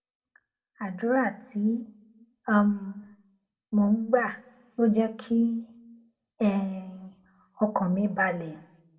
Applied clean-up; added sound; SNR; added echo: none; none; none; reverberation time 0.5 s.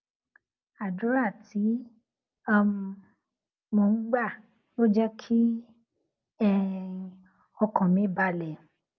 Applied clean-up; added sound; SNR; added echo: none; none; none; none.